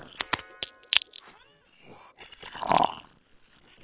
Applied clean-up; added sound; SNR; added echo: neural separator model SepFormer WHAM!.